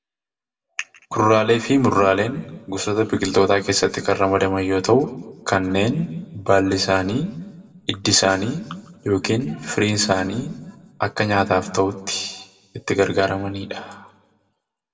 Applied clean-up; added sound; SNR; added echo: none; none; none; reverberation time 0.9 s.